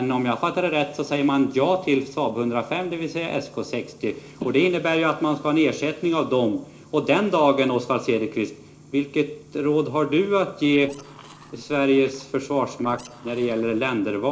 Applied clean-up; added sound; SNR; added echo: neural separator model SepFormer DNS4.